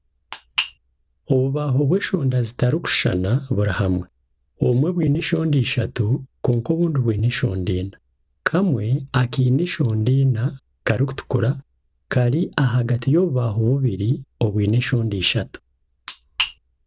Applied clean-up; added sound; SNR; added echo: none; none; none; none.